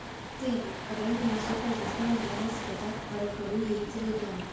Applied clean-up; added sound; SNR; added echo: none; Waves, surf; 4 dB; reverberation time 0.5 s.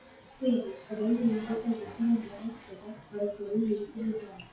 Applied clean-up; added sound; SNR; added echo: classical method WPE with log-MMSE.